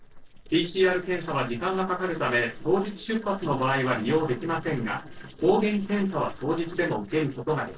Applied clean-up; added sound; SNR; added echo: neural separator model SepFormer DNS4.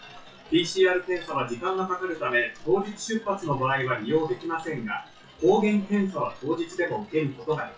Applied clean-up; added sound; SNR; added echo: classical method WPE with log-MMSE.